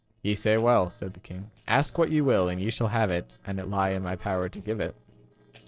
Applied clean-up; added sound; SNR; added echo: neural separator model SepFormer DNS4.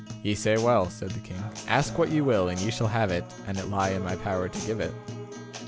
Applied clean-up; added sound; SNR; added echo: none; Acoustic guitar; 11 dB; none.